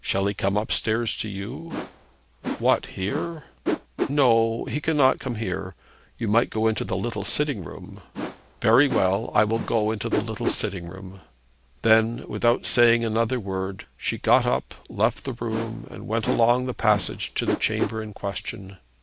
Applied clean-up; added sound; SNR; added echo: none; Whoosh, swoosh, swish; 8 dB; none.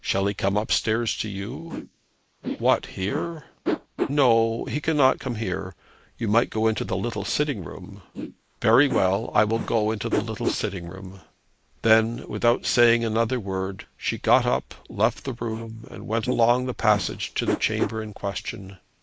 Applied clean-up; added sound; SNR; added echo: neural mask model Resemble Enhance denoiser.